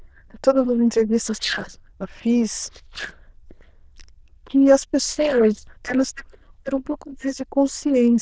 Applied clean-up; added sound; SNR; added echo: neural diffusion model UNIVERSE++.